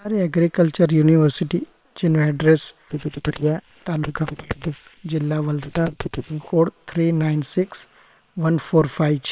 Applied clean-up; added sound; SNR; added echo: neural separator model SepFormer WHAM!.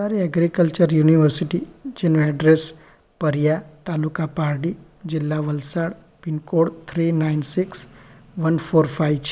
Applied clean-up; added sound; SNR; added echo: none; none; none; none.